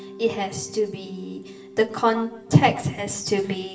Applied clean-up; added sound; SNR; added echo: none; Mallet percussion; 19 dB; reverberation time 0.7 s.